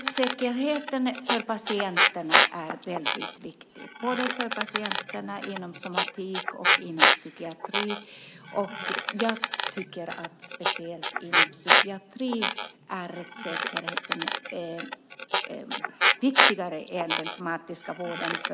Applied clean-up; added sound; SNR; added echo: none; Squeak; -5 dB; none.